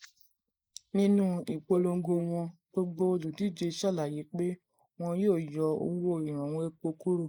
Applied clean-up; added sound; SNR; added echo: neural mask model Resemble Enhance denoiser.